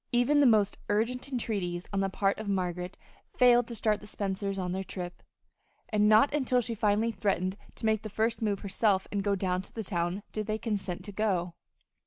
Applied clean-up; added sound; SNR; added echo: none; none; none; none.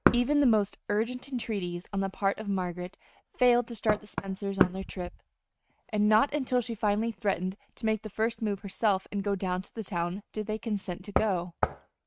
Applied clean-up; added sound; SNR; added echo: neural mask model RNNoise.